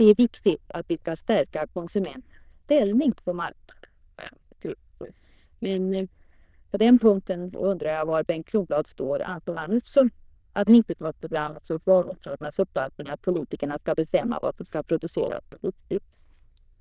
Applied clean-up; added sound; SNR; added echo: neural diffusion model UNIVERSE++.